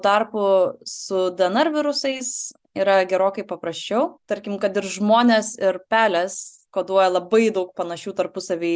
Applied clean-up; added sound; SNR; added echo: none; none; none; none.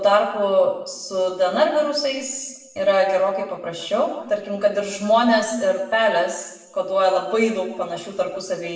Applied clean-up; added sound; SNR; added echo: none; none; none; reverberation time 1.0 s.